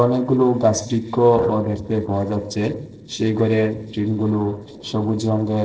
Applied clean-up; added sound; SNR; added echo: neural separator model SepFormer DNS4.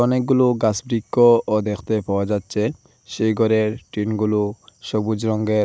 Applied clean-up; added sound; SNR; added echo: none; none; none; none.